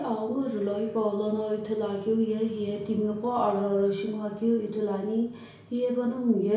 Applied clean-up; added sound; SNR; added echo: none; none; none; reverberation time 0.6 s.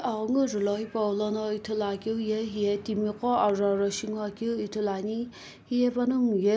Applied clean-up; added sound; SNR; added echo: none; none; none; none.